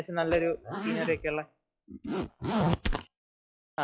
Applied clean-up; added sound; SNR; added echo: classical method log-MMSE.